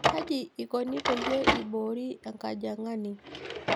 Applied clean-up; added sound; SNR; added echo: none; Drawer open or close; 0 dB; none.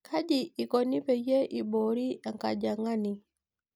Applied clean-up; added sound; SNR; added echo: none; none; none; none.